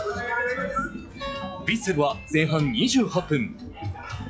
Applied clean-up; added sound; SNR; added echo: classical method log-MMSE.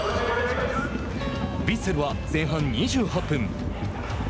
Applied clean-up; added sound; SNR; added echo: none; Acoustic guitar; 19 dB; none.